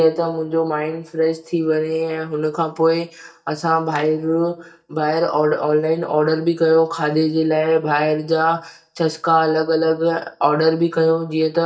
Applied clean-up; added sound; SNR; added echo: neural mask model DeepFilterNet 3.